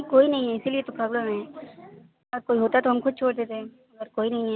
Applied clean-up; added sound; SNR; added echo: none; none; none; none.